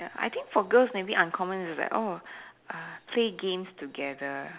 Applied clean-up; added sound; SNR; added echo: none; none; none; none.